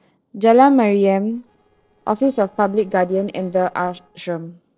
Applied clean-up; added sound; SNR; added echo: neural separator model SepFormer DNS4.